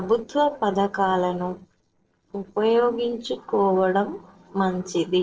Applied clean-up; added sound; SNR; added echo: neural separator model SepFormer DNS4.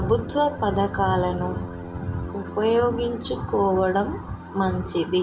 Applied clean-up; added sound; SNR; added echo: none; Brass instrument; 13 dB; reverberation time 0.4 s.